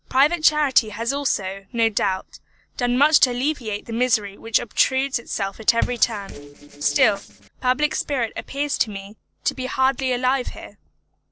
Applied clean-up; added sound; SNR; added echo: neural separator model SepFormer DNS4.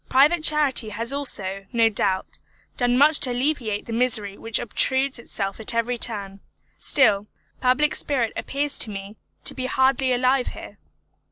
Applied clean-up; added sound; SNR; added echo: none; none; none; none.